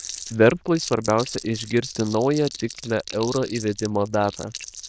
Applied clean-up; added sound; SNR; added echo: neural diffusion model UNIVERSE++.